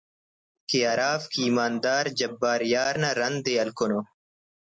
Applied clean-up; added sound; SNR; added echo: none; none; none; none.